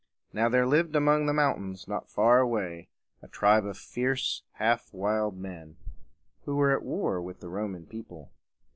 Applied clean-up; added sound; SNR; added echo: none; none; none; none.